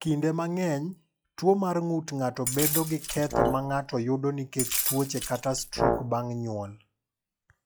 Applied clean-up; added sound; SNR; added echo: classical method log-MMSE.